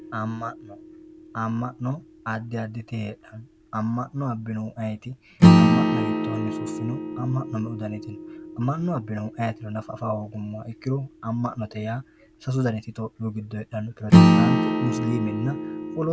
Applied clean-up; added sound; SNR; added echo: none; Acoustic guitar / Strum; -5 dB; none.